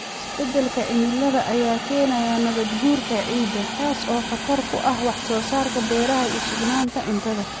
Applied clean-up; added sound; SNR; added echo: none; Hiss; 6 dB; none.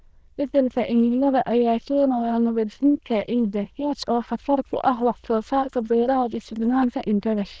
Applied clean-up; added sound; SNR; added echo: neural diffusion model UNIVERSE++.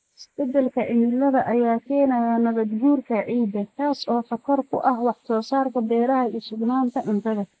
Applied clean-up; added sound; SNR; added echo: neural mask model Resemble Enhance denoiser.